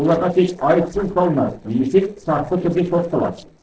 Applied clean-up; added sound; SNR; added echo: neural separator model SepFormer DNS4.